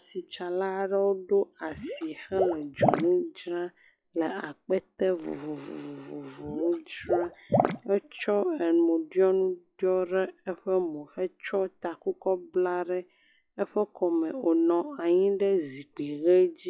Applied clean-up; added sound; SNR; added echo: classical method log-MMSE.